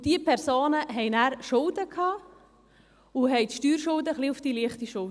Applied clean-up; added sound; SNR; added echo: none; none; none; none.